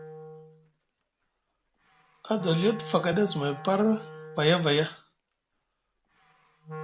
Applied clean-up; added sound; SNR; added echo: none; Wind instrument, woodwind instrument; 15 dB; none.